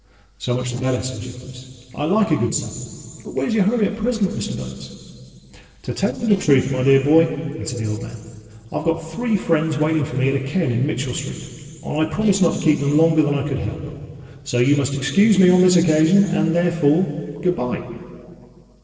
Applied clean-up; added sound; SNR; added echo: neural separator model SepFormer DNS4.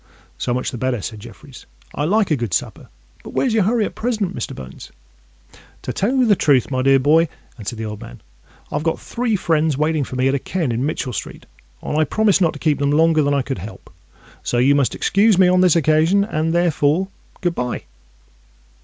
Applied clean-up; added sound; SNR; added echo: none; none; none; none.